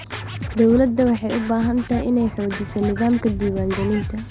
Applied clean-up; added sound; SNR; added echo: none; Scratching (performance technique); 12 dB; none.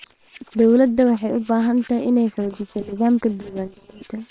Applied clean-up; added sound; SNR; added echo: neural separator model SepFormer WHAM!.